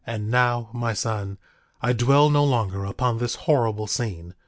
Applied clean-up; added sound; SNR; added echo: none; none; none; none.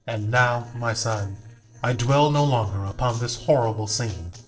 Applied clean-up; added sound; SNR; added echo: neural separator model SepFormer DNS4.